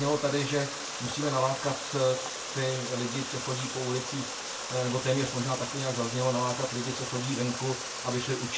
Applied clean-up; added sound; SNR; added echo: none; Water; 5 dB; reverberation time 0.2 s.